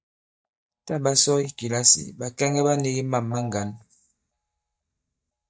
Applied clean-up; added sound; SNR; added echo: neural mask model DeepFilterNet 3.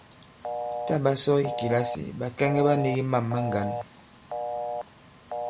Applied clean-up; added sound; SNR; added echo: none; Telephone; 8 dB; none.